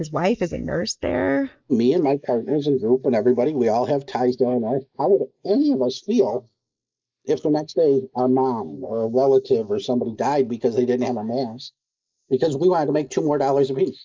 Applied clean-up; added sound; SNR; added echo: neural mask model Resemble Enhance denoiser.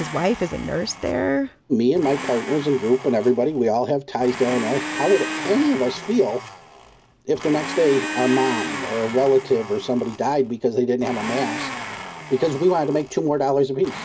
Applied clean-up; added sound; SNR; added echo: none; Domestic sounds, home sounds; 11 dB; none.